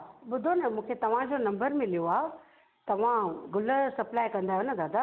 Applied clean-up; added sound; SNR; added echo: none; none; none; none.